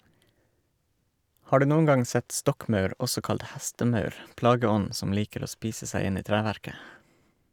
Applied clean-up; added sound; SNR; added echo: none; none; none; none.